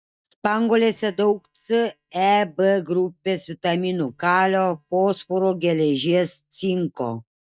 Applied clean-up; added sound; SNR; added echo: neural mask model DeepFilterNet 3.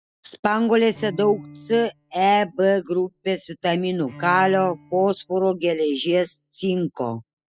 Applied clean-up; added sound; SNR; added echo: classical method spectral subtraction.